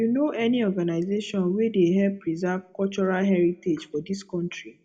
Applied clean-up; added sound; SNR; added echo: none; none; none; reverberation time 0.3 s.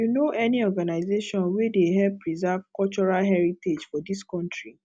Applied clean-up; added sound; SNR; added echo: none; none; none; none.